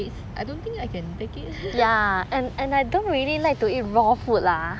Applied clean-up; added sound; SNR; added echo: none; none; none; none.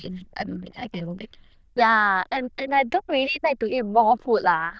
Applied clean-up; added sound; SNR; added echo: neural diffusion model UNIVERSE++.